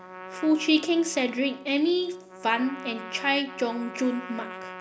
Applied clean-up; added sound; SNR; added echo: none; Trumpet; 15 dB; none.